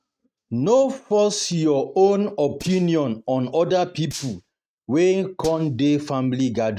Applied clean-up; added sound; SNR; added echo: neural mask model RNNoise.